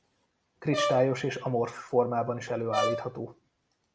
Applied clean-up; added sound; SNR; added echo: none; Brass instrument; 4 dB; none.